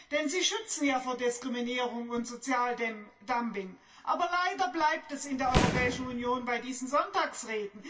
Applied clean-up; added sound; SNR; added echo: none; Fireworks; 2 dB; reverberation time 0.2 s.